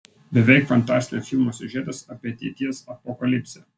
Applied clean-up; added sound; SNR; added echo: none; none; none; none.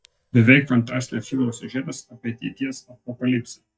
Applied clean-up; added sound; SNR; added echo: neural mask model DeepFilterNet 3.